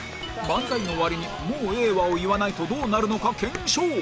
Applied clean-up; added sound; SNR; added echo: none; Dishes, pots, and pans; 20 dB; none.